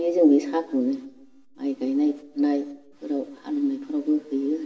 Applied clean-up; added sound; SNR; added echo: none; none; none; reverberation time 0.8 s.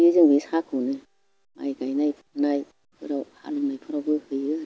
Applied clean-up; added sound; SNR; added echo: none; none; none; none.